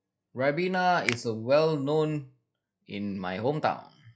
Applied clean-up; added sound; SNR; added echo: classical method log-MMSE.